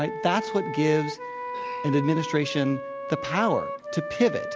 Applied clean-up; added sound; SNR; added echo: none; Wind instrument, woodwind instrument; 7 dB; none.